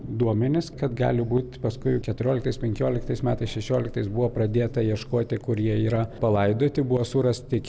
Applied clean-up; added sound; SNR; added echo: none; none; none; none.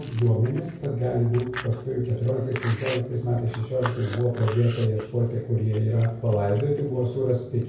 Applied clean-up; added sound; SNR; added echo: none; Chewing, mastication; 16 dB; reverberation time 0.6 s.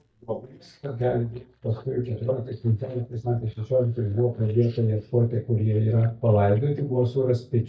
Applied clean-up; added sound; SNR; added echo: neural mask model DeepFilterNet 3.